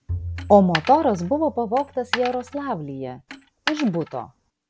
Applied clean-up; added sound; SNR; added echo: none; Coin (dropping) + Bowed string instrument; 10 dB; none.